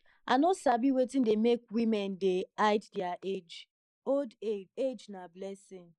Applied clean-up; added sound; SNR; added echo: neural mask model Resemble Enhance denoiser.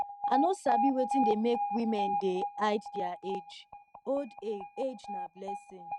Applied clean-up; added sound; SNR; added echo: neural mask model RNNoise.